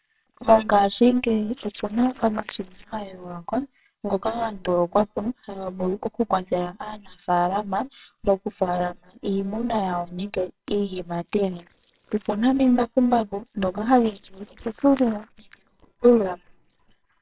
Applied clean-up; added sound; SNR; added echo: neural separator model SepFormer WHAMR!.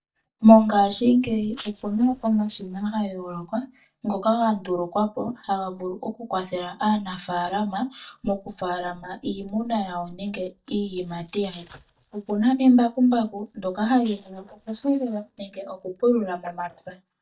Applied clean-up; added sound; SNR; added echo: neural mask model DeepFilterNet 3.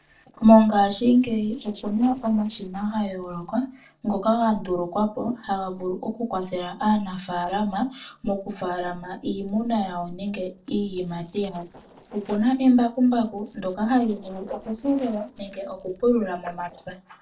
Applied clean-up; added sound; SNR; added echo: neural separator model SepFormer DNS4.